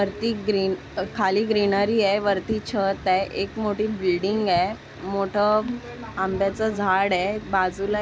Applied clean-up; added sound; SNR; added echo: none; none; none; none.